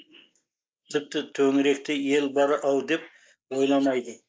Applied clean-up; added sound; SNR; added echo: neural mask model Resemble Enhance denoiser.